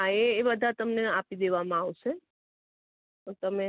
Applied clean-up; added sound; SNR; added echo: none; none; none; none.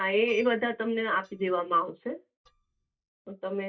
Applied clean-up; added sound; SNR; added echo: neural mask model DeepFilterNet 3.